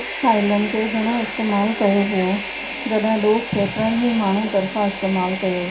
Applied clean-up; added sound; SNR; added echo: none; Train; 10 dB; reverberation time 0.3 s.